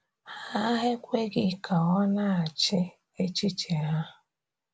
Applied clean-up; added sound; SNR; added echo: none; none; none; none.